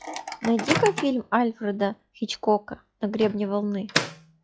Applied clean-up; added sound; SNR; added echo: classical method log-MMSE.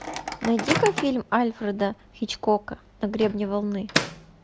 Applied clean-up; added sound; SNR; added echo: none; Microwave oven; 7 dB; none.